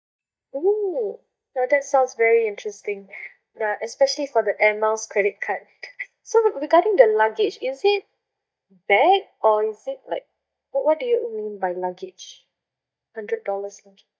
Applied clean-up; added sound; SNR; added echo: neural mask model DeepFilterNet 3.